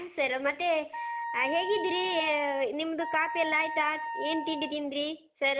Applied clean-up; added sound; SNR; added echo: none; Wind instrument, woodwind instrument; 6 dB; none.